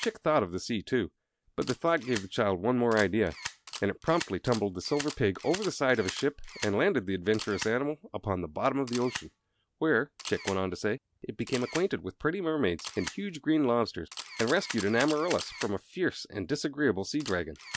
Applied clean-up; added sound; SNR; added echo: none; Camera; 14 dB; none.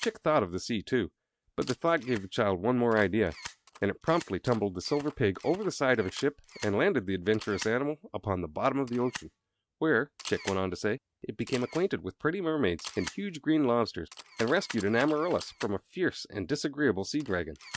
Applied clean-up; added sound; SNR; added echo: neural mask model RNNoise.